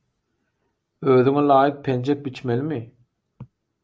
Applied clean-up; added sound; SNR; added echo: none; none; none; none.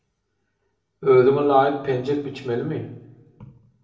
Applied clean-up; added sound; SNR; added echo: none; none; none; reverberation time 0.7 s.